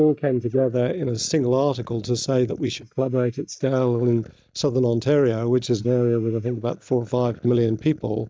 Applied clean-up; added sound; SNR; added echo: neural mask model DeepFilterNet 3.